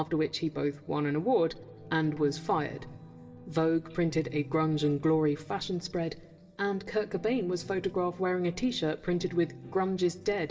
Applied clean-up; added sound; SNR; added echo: none; none; none; reverberation time 2.6 s.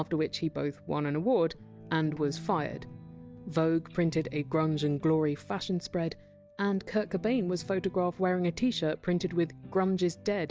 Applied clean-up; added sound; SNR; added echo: none; none; none; none.